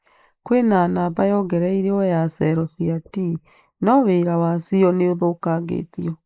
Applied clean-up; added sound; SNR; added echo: neural mask model Resemble Enhance denoiser.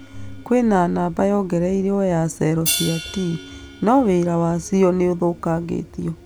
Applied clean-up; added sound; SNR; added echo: none; Hi-hat; 15 dB; none.